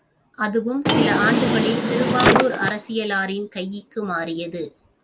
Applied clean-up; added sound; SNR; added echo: none; Drawer open or close; -3 dB; none.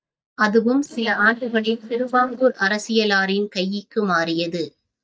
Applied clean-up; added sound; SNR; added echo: neural mask model DeepFilterNet 3.